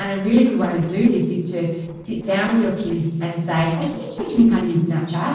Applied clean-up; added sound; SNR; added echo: neural separator model SepFormer DNS4.